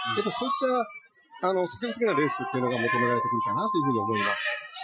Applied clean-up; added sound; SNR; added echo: classical method Wiener filter.